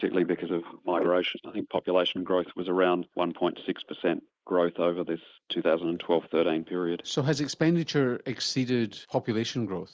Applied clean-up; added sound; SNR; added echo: neural mask model Resemble Enhance denoiser.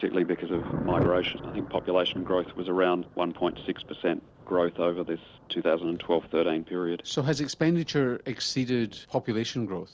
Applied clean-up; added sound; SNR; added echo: none; Thunder; 12 dB; none.